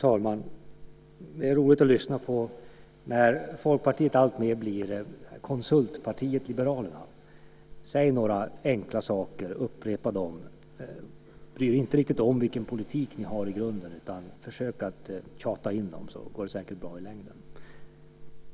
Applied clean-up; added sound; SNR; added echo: none; none; none; none.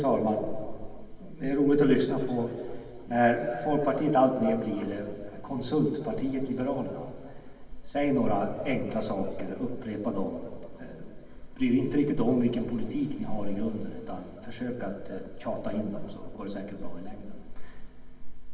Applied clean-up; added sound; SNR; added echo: none; none; none; reverberation time 2.3 s.